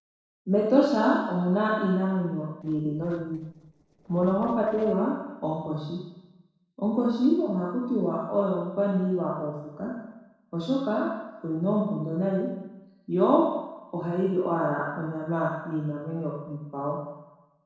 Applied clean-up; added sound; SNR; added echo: neural separator model SepFormer DNS4.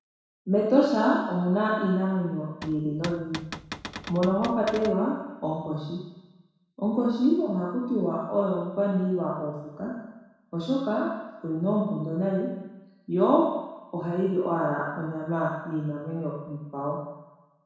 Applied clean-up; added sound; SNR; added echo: none; Cupboard open or close / Door; 12 dB; reverberation time 1.1 s.